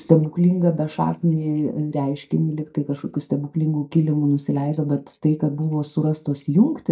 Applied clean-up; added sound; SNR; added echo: neural mask model DeepFilterNet 3.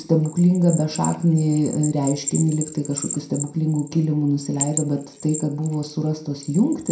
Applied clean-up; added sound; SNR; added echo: none; Bell; 12 dB; reverberation time 0.5 s.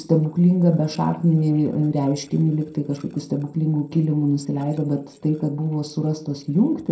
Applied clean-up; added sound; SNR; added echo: neural separator model SepFormer DNS4.